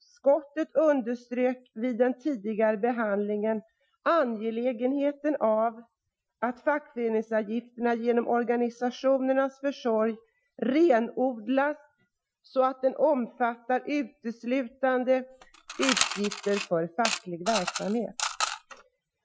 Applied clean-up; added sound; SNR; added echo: classical method Wiener filter.